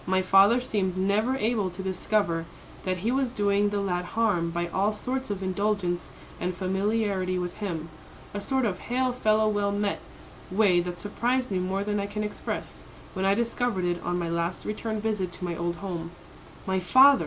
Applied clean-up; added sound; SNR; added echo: none; none; none; none.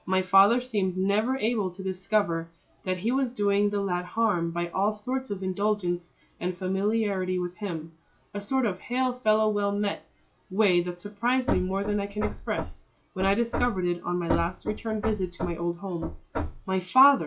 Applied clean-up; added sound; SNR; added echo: classical method log-MMSE.